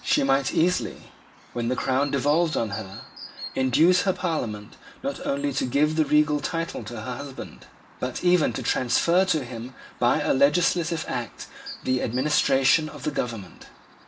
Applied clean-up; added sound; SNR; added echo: none; Chirp, tweet; 19 dB; reverberation time 0.2 s.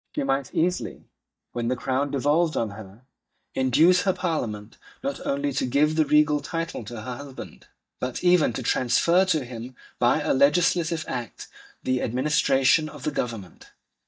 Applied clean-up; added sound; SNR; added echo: neural mask model DeepFilterNet 3.